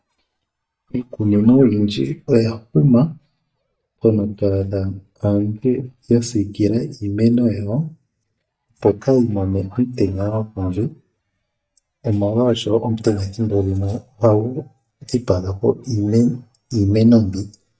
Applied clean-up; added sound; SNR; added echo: neural mask model DeepFilterNet 3.